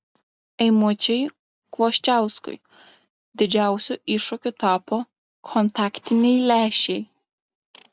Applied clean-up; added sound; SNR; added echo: none; none; none; none.